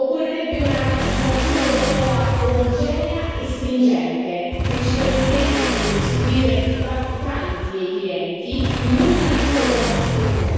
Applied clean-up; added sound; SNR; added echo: none; Motorcycle / Accelerating, revving, vroom; 0 dB; reverberation time 2.0 s.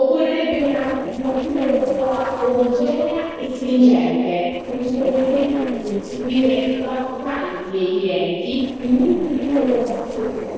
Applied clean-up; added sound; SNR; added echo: neural separator model SepFormer DNS4.